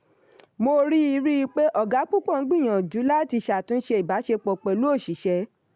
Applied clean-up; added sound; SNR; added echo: none; none; none; none.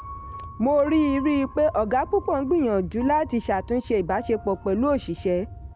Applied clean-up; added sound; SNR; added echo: none; Wind + Piano; 15 dB; none.